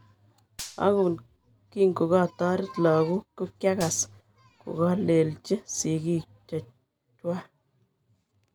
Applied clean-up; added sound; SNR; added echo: none; Gunshot, gunfire; 18 dB; none.